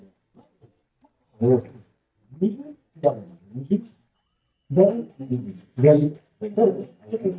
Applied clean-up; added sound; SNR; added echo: neural mask model DeepFilterNet 3.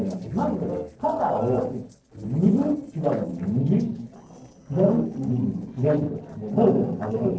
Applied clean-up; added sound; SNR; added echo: neural separator model SepFormer DNS4.